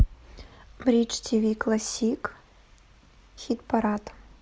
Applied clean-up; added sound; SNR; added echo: none; none; none; none.